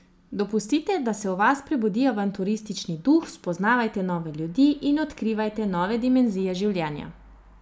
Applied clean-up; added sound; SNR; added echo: none; none; none; none.